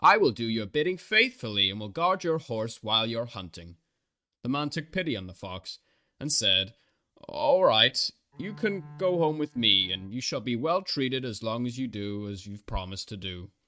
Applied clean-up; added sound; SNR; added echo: neural mask model RNNoise.